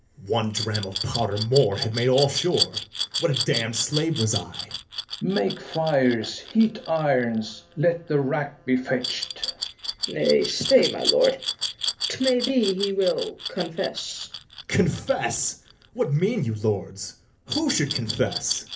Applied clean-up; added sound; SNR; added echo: none; Glass; 8 dB; reverberation time 0.3 s.